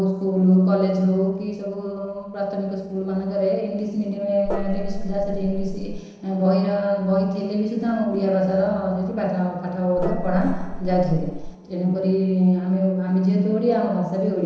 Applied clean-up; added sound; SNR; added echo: neural separator model SepFormer DNS4.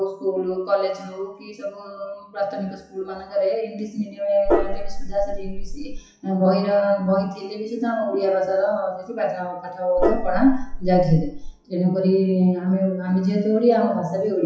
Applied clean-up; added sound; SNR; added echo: classical method WPE with log-MMSE.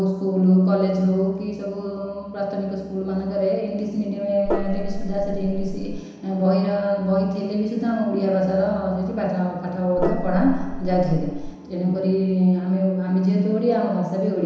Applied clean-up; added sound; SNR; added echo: none; Gong; 4 dB; reverberation time 1.0 s.